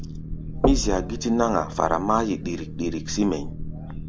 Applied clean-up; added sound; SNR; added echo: none; Boat, Water vehicle + Knock; 4 dB; none.